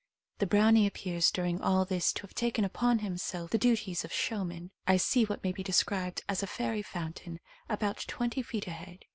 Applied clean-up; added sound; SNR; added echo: none; none; none; none.